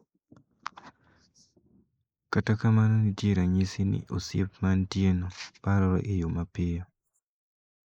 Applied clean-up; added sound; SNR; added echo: neural mask model Resemble Enhance denoiser.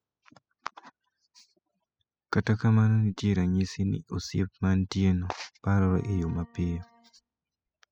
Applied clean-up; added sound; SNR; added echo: classical method spectral subtraction.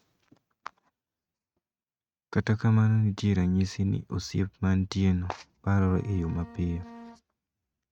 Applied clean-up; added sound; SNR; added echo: neural mask model RNNoise.